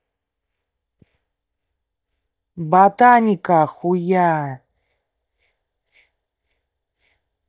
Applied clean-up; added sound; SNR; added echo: neural mask model DeepFilterNet 3.